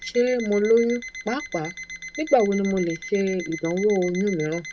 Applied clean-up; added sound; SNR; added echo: none; Alarm; 14 dB; none.